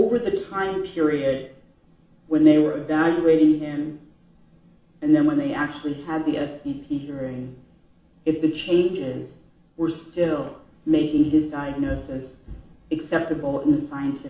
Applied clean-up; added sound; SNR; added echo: none; none; none; reverberation time 0.5 s.